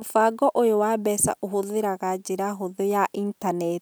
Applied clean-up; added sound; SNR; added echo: none; none; none; none.